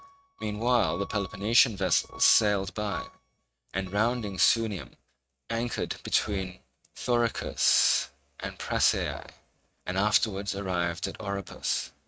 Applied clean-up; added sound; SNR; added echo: neural mask model RNNoise.